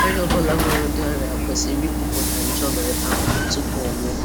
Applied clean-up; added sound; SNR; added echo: none; Vehicle; -5 dB; none.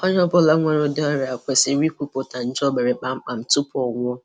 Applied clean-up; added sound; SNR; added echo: none; none; none; none.